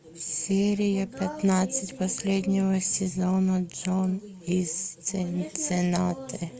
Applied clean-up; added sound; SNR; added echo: none; none; none; none.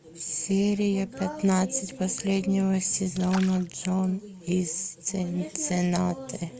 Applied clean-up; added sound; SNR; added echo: none; Splash, splatter; 18 dB; none.